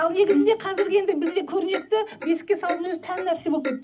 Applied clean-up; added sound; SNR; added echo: none; Clock; 14 dB; reverberation time 0.4 s.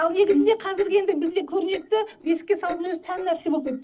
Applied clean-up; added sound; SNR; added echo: neural separator model SepFormer DNS4.